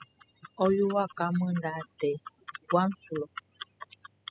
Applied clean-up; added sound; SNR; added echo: classical method spectral subtraction.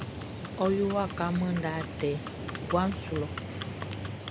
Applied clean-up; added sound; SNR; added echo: none; Livestock, farm animals, working animals; 5 dB; none.